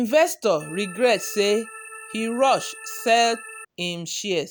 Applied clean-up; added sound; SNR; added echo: none; Organ; 16 dB; none.